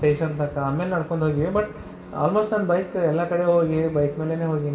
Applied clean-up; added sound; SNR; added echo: none; Bowed string instrument; 20 dB; reverberation time 2.8 s.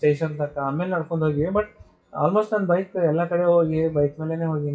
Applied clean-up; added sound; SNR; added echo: classical method WPE with log-MMSE.